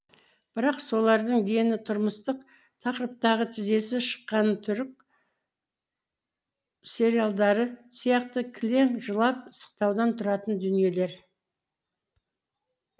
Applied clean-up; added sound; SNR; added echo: none; none; none; none.